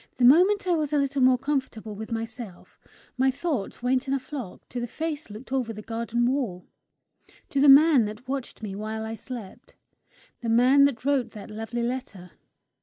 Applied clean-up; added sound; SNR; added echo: neural mask model Resemble Enhance denoiser.